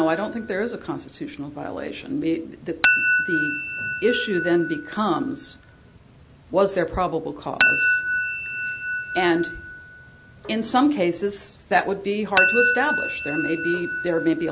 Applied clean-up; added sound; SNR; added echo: none; Chink, clink; 2 dB; none.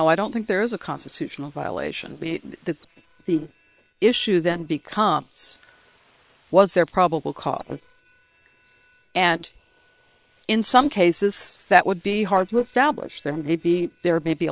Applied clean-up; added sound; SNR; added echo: neural separator model SepFormer WHAM!.